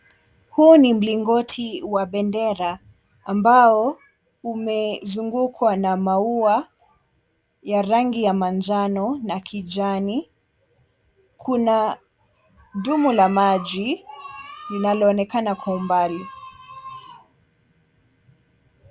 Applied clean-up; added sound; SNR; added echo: none; none; none; none.